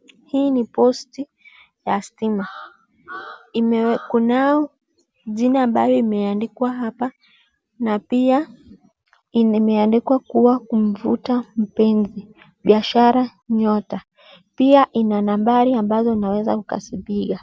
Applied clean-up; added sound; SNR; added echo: none; none; none; none.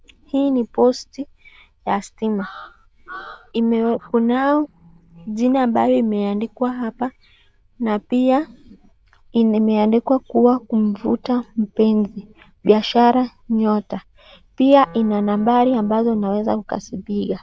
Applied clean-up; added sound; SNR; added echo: neural diffusion model UNIVERSE++.